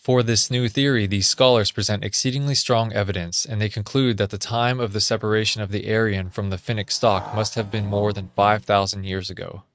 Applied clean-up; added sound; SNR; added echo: neural mask model RNNoise.